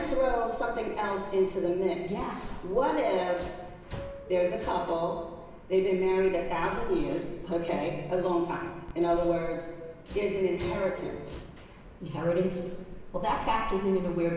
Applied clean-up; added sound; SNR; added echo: none; Subway, metro, underground; 11 dB; reverberation time 1.2 s.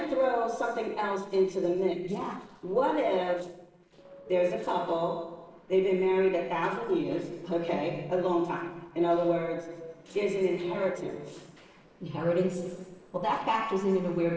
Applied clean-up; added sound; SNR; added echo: neural separator model SepFormer DNS4.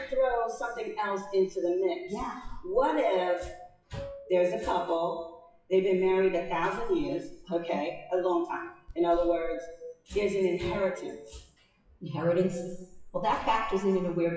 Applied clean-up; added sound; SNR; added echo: classical method WPE with log-MMSE.